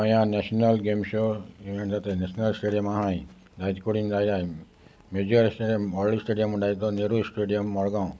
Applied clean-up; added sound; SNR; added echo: none; none; none; none.